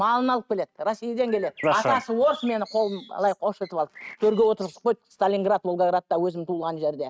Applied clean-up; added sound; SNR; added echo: neural mask model RNNoise.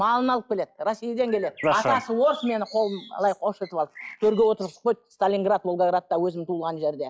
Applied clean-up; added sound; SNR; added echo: classical method log-MMSE.